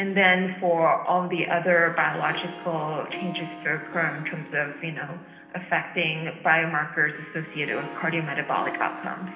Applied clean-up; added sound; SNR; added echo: none; Harp; 16 dB; reverberation time 1.1 s.